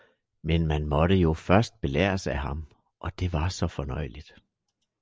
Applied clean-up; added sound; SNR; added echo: none; none; none; none.